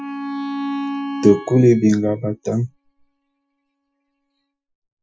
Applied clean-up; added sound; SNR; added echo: classical method Wiener filter.